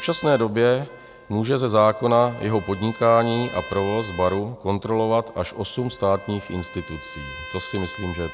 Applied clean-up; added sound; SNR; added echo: none; Trumpet; 17 dB; none.